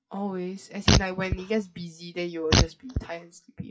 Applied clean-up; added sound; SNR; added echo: classical method WPE with log-MMSE.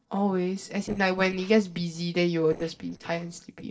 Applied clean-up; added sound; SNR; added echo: neural separator model SepFormer DNS4.